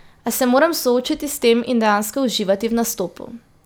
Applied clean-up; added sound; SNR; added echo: none; none; none; none.